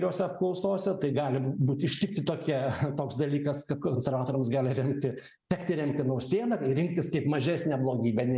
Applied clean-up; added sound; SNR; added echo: none; none; none; none.